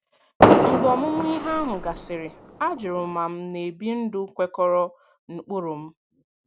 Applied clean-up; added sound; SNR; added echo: none; Fireworks; -5 dB; none.